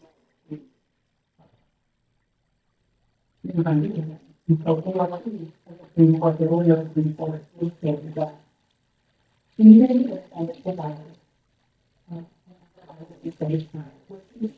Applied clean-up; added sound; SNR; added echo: neural mask model DeepFilterNet 3.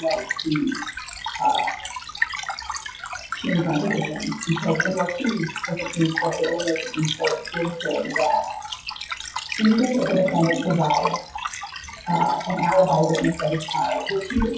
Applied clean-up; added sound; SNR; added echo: classical method WPE with log-MMSE.